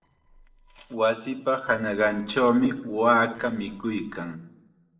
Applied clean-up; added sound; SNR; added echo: neural separator model SepFormer DNS4.